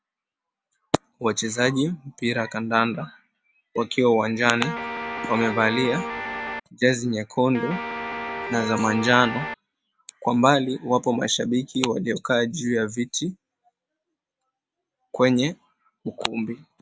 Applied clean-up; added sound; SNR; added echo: none; Guitar; 6 dB; none.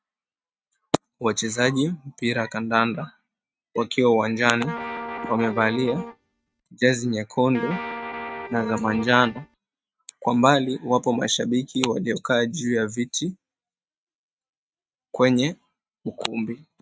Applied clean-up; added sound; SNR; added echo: neural mask model RNNoise.